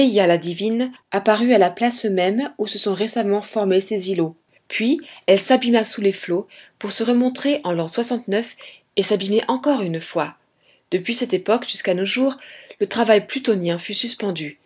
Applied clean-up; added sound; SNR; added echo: none; none; none; none.